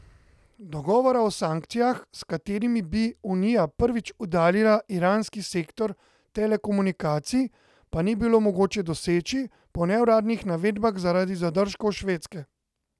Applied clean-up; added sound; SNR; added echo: none; none; none; none.